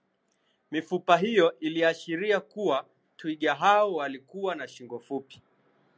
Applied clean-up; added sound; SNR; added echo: none; none; none; none.